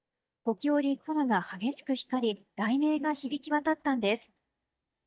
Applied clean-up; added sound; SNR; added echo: neural mask model DeepFilterNet 3.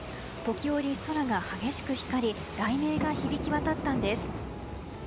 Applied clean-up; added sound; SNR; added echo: none; none; none; none.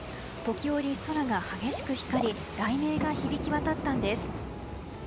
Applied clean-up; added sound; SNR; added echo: none; Water / Liquid; 12 dB; none.